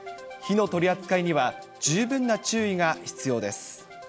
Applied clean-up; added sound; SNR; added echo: none; none; none; none.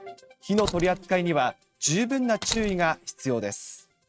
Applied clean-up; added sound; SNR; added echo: neural mask model RNNoise.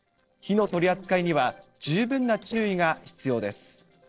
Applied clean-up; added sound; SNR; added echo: neural separator model SepFormer DNS4.